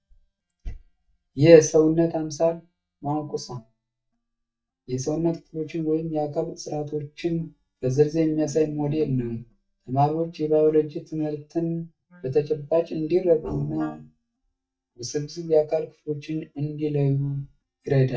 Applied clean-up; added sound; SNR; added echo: neural mask model DeepFilterNet 3.